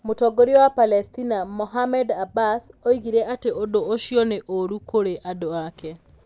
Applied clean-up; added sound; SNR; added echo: none; none; none; none.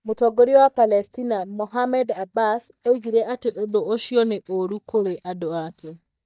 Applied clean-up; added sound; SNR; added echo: neural mask model DeepFilterNet 3.